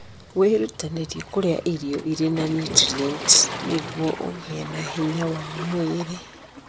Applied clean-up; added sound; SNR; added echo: none; Waves, surf; 11 dB; none.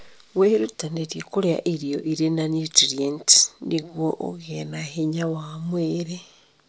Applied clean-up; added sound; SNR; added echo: none; none; none; none.